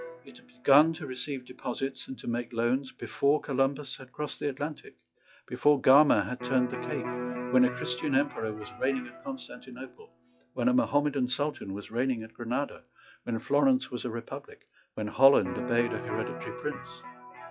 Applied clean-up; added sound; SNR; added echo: classical method log-MMSE.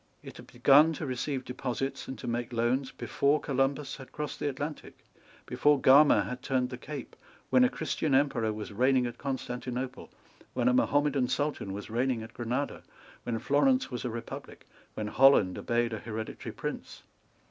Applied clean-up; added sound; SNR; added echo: none; none; none; none.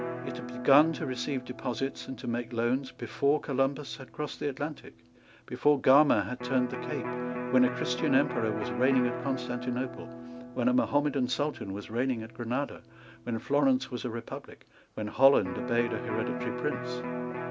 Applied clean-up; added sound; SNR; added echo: none; Electric guitar; 9 dB; none.